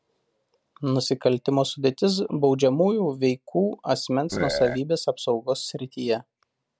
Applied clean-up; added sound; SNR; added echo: none; Burping, eructation; 3 dB; none.